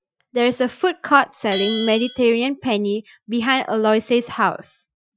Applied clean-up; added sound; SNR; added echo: classical method Wiener filter.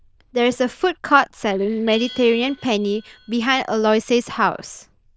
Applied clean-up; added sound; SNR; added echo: neural diffusion model UNIVERSE++.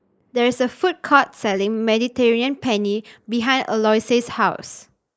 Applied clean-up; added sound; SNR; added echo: neural mask model Resemble Enhance denoiser.